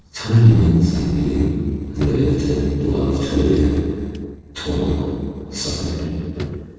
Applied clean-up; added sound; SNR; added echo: neural separator model SepFormer DNS4.